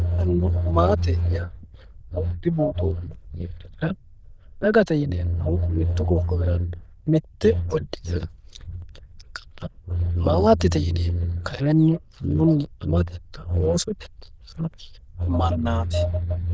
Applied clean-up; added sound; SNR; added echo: neural diffusion model UNIVERSE++.